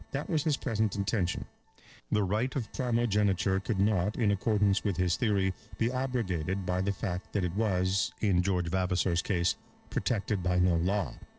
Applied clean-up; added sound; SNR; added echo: neural separator model SepFormer DNS4.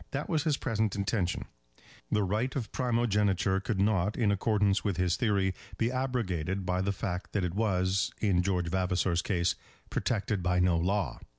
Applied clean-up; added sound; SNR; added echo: none; none; none; none.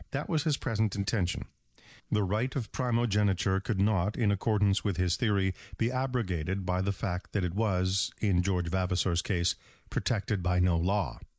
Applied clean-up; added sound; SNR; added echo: neural mask model Resemble Enhance denoiser.